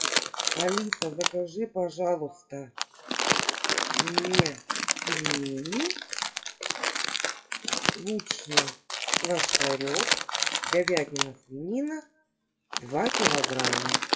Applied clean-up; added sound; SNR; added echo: classical method WPE with log-MMSE.